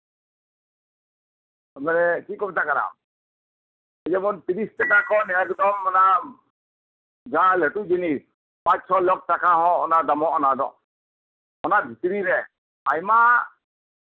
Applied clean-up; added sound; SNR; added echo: none; Dishes, pots, and pans / Chink, clink; 10 dB; none.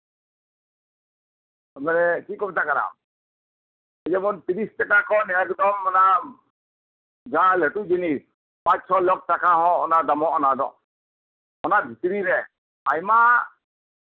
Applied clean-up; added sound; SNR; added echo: none; none; none; none.